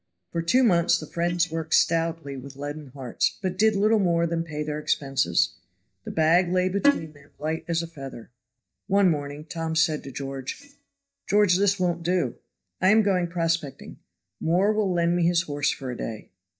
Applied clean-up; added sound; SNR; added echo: neural mask model DeepFilterNet 3.